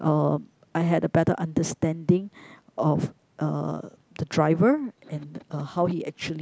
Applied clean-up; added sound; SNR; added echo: none; none; none; none.